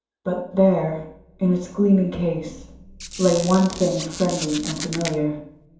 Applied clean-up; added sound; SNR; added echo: none; Squeak; 12 dB; reverberation time 2.8 s.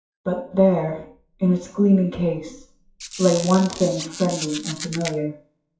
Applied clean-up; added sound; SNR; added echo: classical method WPE with log-MMSE.